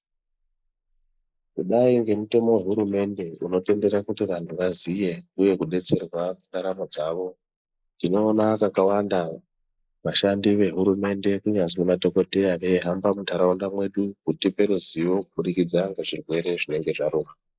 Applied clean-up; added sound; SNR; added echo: neural mask model Resemble Enhance denoiser.